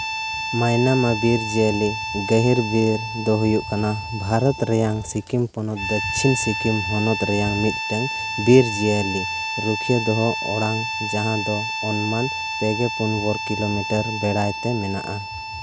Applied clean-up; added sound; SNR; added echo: none; Harmonica; 6 dB; none.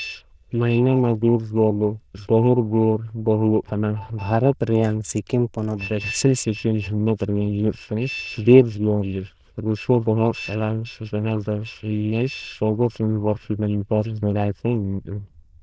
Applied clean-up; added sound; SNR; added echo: neural diffusion model UNIVERSE++.